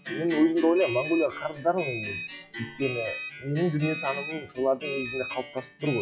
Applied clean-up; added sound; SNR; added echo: classical method log-MMSE.